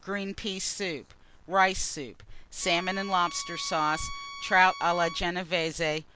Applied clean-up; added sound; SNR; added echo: none; Bowed string instrument; 13 dB; none.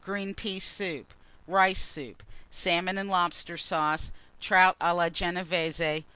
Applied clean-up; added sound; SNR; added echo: none; none; none; none.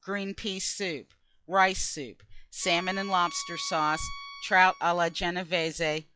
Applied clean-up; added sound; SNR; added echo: classical method log-MMSE.